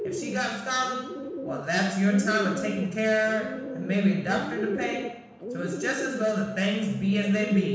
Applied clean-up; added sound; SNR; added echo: none; Bird; 8 dB; reverberation time 1.1 s.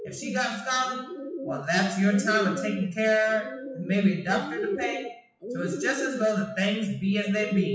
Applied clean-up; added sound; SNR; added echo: classical method WPE with log-MMSE.